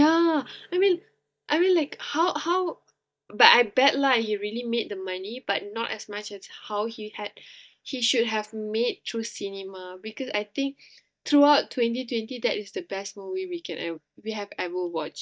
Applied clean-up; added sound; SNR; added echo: neural mask model DeepFilterNet 3.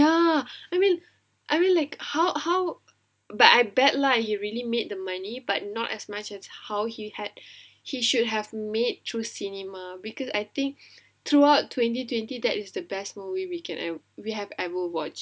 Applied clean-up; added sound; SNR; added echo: none; none; none; none.